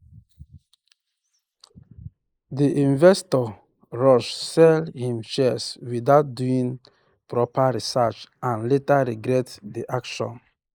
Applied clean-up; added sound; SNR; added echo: neural mask model Resemble Enhance denoiser.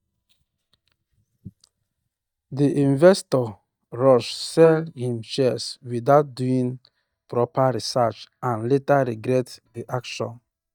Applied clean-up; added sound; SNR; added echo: neural mask model DeepFilterNet 3.